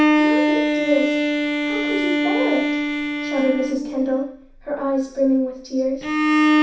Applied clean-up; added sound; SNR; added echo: none; Bowed string instrument; -4 dB; reverberation time 0.6 s.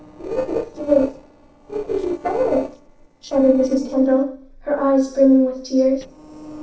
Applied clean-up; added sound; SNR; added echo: neural separator model SepFormer DNS4.